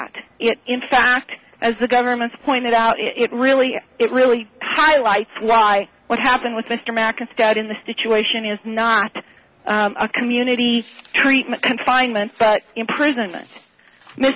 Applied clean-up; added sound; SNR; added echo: none; none; none; none.